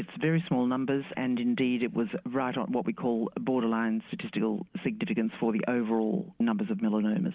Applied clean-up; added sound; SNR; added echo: none; none; none; none.